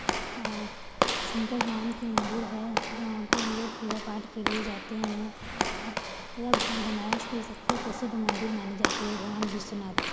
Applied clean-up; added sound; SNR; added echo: none; Walk, footsteps / Slam; -2 dB; none.